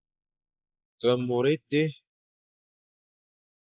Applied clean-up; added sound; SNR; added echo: neural mask model Resemble Enhance denoiser.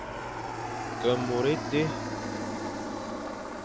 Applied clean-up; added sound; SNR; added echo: none; Aircraft; 1 dB; none.